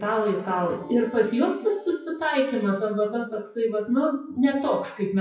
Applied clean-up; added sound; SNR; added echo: classical method WPE with log-MMSE.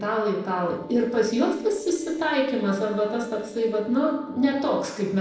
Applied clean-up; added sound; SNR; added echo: neural separator model SepFormer DNS4.